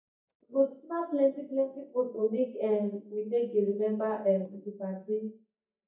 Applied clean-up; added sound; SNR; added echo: neural mask model DeepFilterNet 3.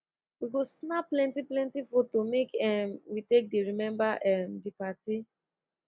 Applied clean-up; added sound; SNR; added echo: none; none; none; none.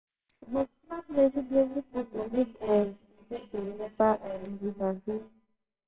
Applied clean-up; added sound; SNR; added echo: neural separator model SepFormer WHAMR!.